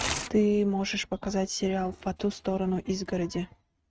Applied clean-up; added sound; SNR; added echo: neural mask model RNNoise.